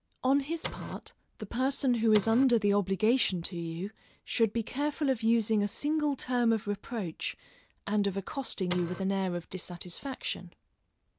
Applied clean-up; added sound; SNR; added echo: none; Printer; 7 dB; none.